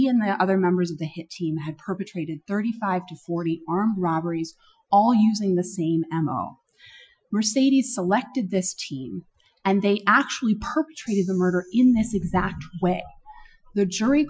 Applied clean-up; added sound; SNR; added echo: classical method Wiener filter.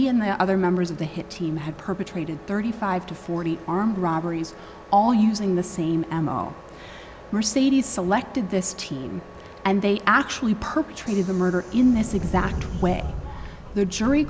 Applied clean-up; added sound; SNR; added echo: none; Subway, metro, underground; 14 dB; none.